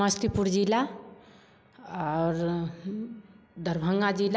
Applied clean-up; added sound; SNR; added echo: none; none; none; none.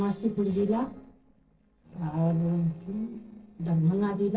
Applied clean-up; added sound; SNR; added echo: neural separator model SepFormer DNS4.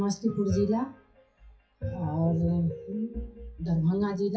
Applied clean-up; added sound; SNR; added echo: classical method WPE with log-MMSE.